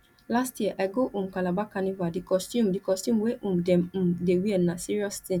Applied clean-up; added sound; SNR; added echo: none; none; none; none.